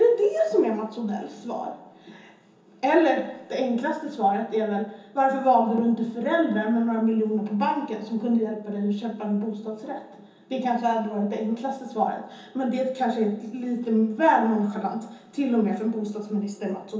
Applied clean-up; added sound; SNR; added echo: none; none; none; reverberation time 0.6 s.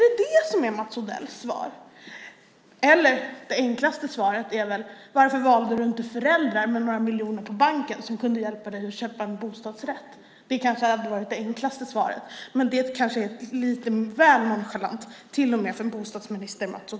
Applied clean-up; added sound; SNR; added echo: none; none; none; none.